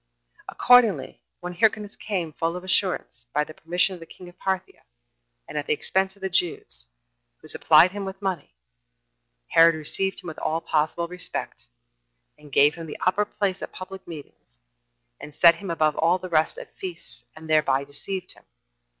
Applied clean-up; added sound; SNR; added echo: none; none; none; none.